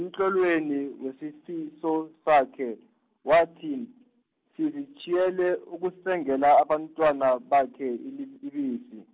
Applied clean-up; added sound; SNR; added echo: none; none; none; none.